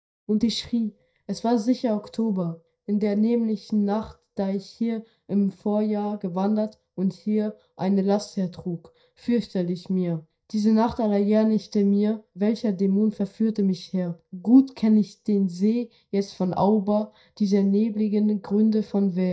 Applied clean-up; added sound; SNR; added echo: neural mask model DeepFilterNet 3.